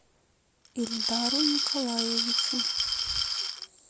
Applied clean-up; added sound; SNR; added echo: none; Glass; -5 dB; none.